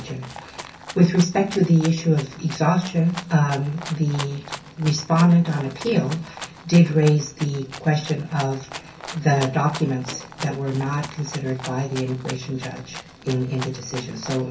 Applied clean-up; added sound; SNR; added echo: none; Rattle (instrument); 16 dB; reverberation time 0.3 s.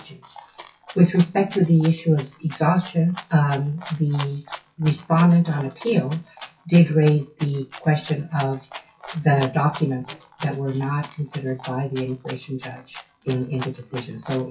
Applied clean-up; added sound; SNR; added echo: classical method WPE with log-MMSE.